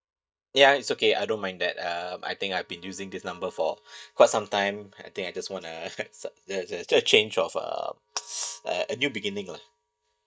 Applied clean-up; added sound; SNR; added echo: neural mask model DeepFilterNet 3.